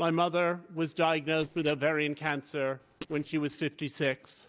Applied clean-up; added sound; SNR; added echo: neural separator model SepFormer DNS4.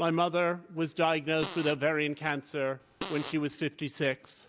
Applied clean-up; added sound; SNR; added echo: none; Fart; 12 dB; none.